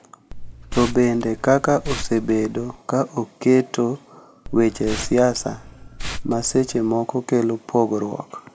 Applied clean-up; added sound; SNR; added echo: none; Liquid; 10 dB; none.